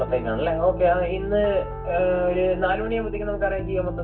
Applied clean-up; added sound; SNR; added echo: none; Piano; 8 dB; reverberation time 0.3 s.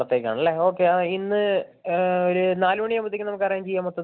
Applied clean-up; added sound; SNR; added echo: none; none; none; none.